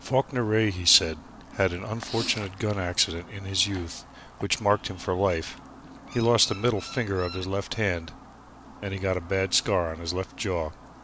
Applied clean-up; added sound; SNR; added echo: none; Chirp, tweet; 17 dB; none.